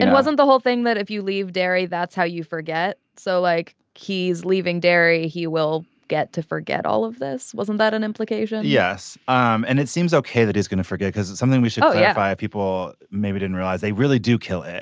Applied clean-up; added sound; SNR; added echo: none; none; none; none.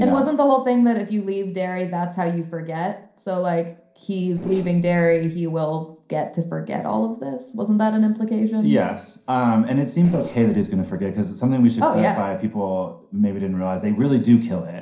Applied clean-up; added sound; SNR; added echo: neural separator model SepFormer DNS4.